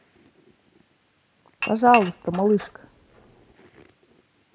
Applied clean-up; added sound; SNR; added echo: none; Dishes, pots, and pans / Chink, clink; 9 dB; none.